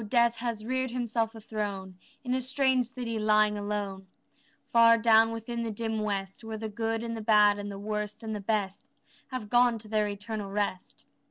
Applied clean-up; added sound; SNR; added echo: none; none; none; none.